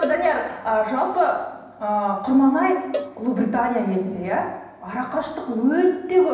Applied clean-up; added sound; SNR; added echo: none; Cowbell; 14 dB; reverberation time 0.9 s.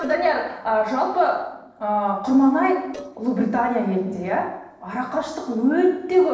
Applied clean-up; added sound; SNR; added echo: neural separator model SepFormer DNS4.